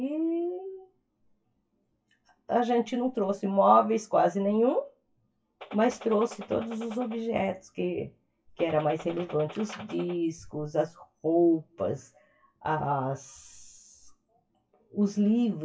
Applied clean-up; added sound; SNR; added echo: classical method WPE with log-MMSE.